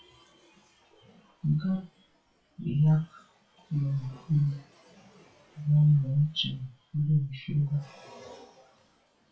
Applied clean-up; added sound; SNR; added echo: classical method WPE with log-MMSE.